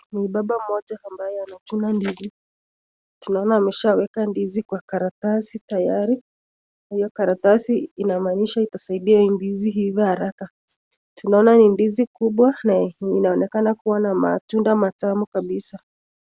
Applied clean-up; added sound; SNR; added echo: none; none; none; none.